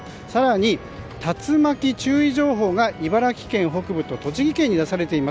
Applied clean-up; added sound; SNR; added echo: none; none; none; none.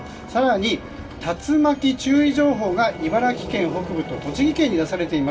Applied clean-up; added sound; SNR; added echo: none; Growling; 15 dB; reverberation time 0.2 s.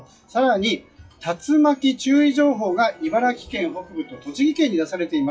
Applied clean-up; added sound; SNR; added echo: classical method WPE with log-MMSE.